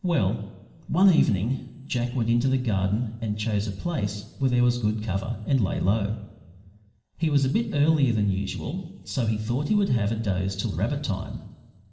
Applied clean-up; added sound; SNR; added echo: none; none; none; reverberation time 1.7 s.